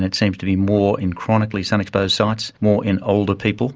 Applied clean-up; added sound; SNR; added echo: none; none; none; none.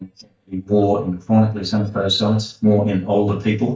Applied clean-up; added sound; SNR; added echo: neural mask model DeepFilterNet 3.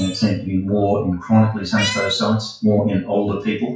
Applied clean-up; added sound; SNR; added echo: classical method WPE with log-MMSE.